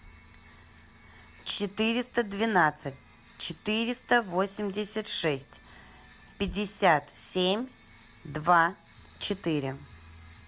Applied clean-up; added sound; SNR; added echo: none; none; none; none.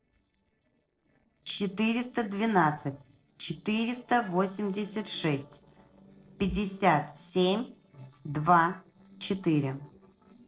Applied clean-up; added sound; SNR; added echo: neural separator model SepFormer DNS4.